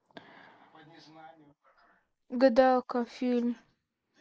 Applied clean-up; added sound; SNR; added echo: neural mask model Resemble Enhance denoiser.